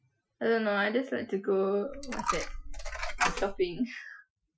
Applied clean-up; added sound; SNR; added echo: classical method Wiener filter.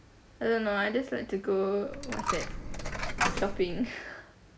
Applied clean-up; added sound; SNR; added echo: none; Coin (dropping); 1 dB; none.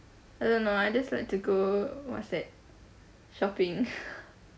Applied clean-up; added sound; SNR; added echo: none; none; none; none.